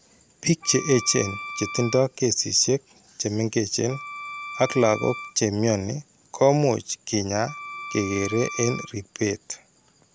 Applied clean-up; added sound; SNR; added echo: none; Wind instrument, woodwind instrument; 13 dB; none.